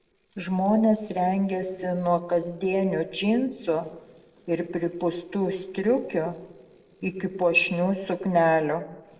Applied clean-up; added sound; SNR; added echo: neural separator model SepFormer DNS4.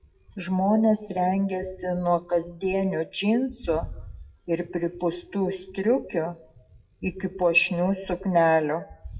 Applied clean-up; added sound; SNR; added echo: classical method WPE with log-MMSE.